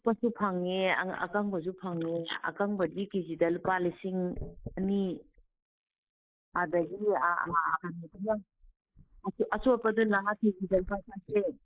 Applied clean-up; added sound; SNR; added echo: neural mask model Resemble Enhance denoiser.